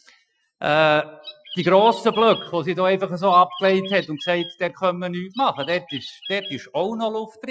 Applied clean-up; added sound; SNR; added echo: classical method Wiener filter.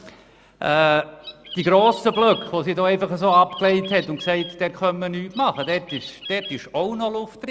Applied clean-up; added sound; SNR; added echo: none; Bird; 16 dB; none.